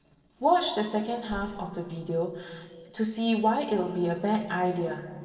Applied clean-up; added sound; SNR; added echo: neural separator model SepFormer DNS4.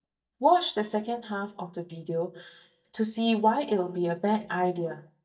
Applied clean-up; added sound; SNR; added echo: neural mask model DeepFilterNet 3.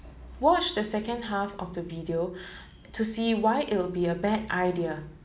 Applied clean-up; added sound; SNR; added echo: none; none; none; none.